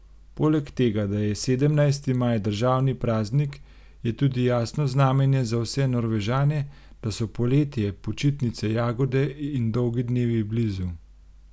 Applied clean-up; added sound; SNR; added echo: none; none; none; none.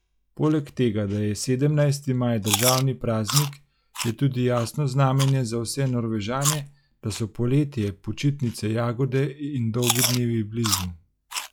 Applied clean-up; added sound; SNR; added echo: classical method log-MMSE.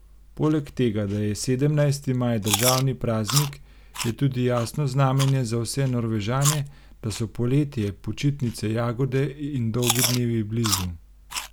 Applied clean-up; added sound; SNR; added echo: none; Chewing, mastication; 9 dB; none.